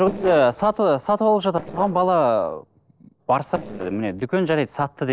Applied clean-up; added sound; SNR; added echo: neural separator model SepFormer DNS4.